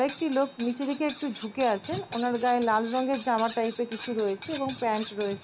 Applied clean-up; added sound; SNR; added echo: none; Cutlery, silverware; 10 dB; none.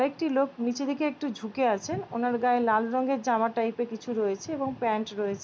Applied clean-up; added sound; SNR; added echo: none; none; none; none.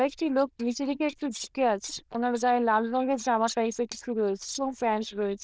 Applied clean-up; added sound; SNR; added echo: neural diffusion model UNIVERSE++.